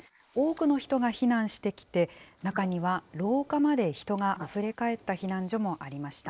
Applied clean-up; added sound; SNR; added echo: neural mask model Resemble Enhance denoiser.